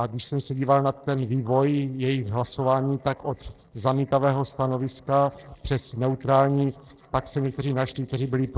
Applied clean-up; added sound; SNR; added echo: neural separator model SepFormer DNS4.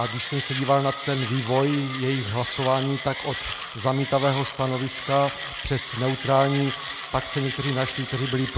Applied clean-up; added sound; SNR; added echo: none; Mechanisms; 9 dB; none.